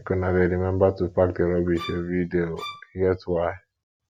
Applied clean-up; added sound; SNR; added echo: none; Bowed string instrument; 16 dB; none.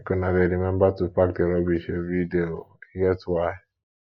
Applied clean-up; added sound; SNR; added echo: neural mask model Resemble Enhance denoiser.